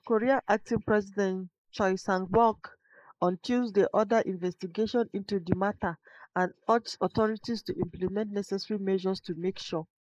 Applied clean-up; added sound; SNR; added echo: neural mask model Resemble Enhance denoiser.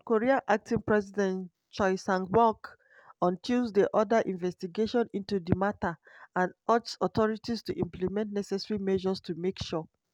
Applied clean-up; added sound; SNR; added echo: none; none; none; none.